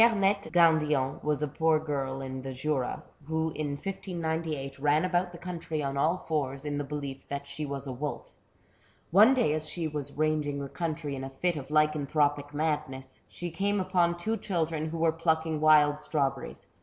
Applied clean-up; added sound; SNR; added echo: none; none; none; none.